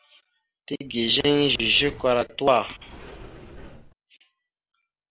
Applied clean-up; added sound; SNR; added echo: none; Sliding door; 17 dB; none.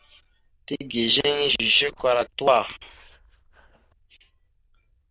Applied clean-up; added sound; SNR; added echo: neural diffusion model UNIVERSE++.